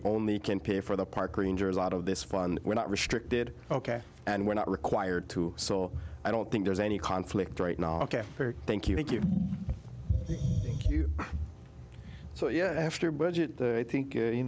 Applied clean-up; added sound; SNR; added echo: none; none; none; none.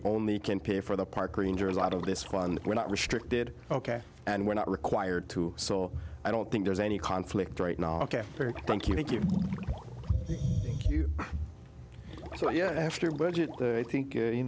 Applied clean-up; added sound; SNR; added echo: none; Liquid; 12 dB; none.